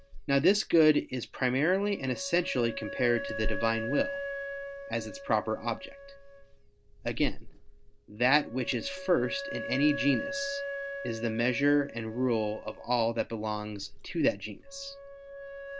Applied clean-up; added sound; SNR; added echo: none; Liquid + Wind instrument, woodwind instrument; 8 dB; none.